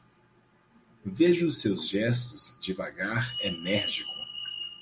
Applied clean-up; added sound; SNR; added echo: none; none; none; none.